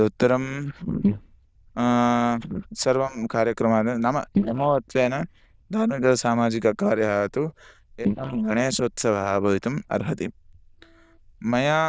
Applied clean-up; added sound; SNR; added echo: neural diffusion model UNIVERSE++.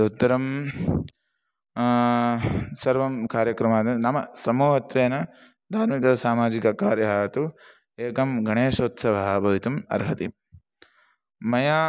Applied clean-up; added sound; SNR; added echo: none; none; none; none.